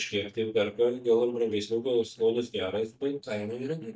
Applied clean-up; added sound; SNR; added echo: neural mask model DeepFilterNet 3.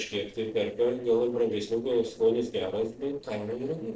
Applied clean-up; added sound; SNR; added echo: neural separator model SepFormer DNS4.